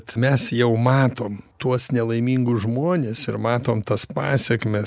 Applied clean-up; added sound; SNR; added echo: none; none; none; none.